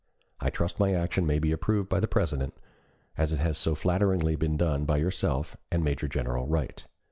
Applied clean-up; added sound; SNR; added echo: none; none; none; none.